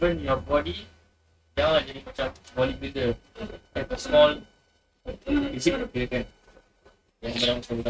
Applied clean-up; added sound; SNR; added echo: neural mask model RNNoise.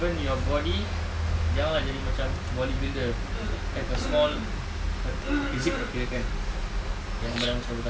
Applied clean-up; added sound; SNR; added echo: none; none; none; none.